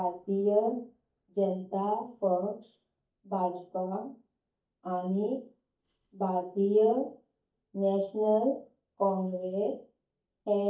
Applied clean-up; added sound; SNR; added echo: neural mask model DeepFilterNet 3.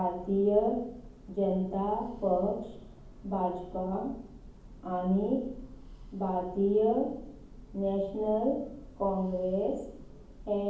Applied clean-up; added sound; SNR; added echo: none; Church bell; 18 dB; reverberation time 1.2 s.